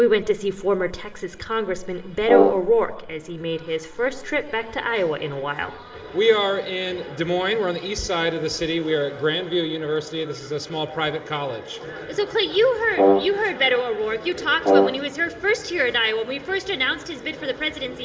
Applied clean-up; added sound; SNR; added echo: none; Brass instrument; -2 dB; reverberation time 1.8 s.